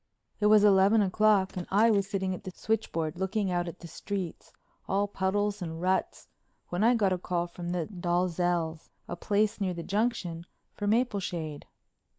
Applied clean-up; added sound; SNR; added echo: neural mask model Resemble Enhance denoiser.